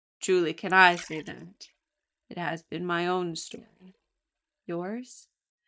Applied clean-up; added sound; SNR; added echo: neural mask model DeepFilterNet 3.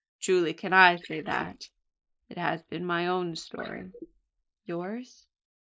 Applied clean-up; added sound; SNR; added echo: neural mask model Resemble Enhance denoiser.